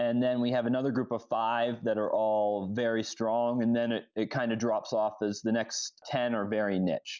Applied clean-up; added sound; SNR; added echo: none; none; none; none.